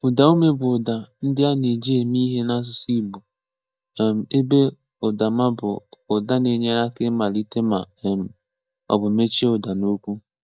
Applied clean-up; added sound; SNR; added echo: neural mask model DeepFilterNet 3.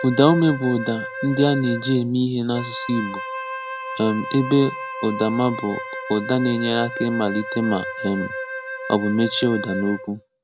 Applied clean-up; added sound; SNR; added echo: none; Wind instrument, woodwind instrument; 9 dB; none.